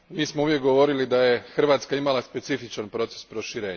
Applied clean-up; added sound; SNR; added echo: none; none; none; none.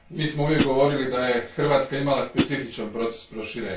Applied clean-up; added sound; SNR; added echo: none; Hi-hat; 0 dB; reverberation time 0.2 s.